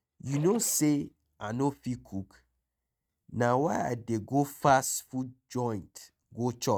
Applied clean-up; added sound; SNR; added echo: neural mask model RNNoise.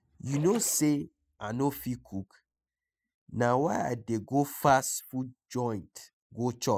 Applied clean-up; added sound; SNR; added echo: classical method spectral subtraction.